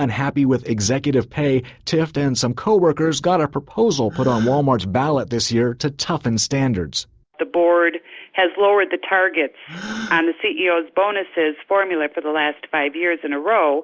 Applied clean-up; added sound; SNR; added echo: neural separator model SepFormer DNS4.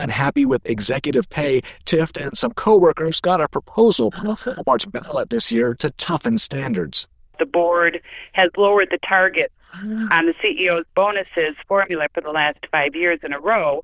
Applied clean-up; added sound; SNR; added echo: neural diffusion model UNIVERSE++.